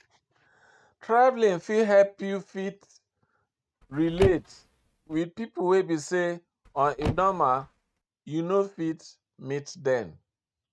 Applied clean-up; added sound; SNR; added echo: neural mask model RNNoise.